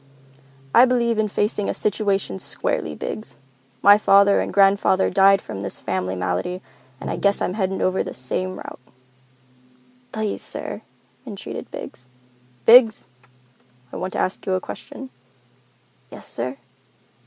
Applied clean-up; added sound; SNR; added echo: none; Bowed string instrument; 19 dB; none.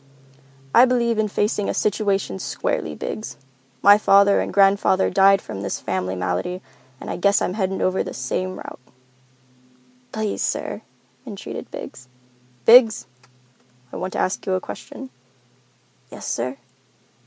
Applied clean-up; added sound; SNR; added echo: none; none; none; none.